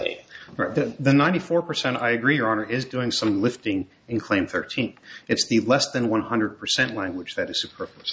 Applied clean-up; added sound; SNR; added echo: none; none; none; none.